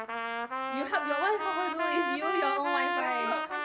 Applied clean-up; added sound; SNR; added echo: none; Trumpet; -1 dB; none.